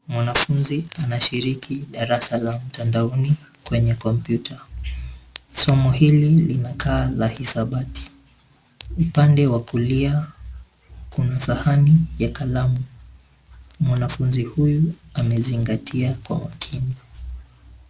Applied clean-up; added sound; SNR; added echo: none; none; none; none.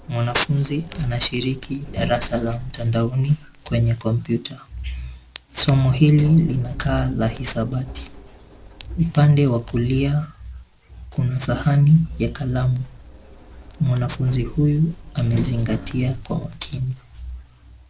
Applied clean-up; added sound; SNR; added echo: none; Sliding door; 15 dB; none.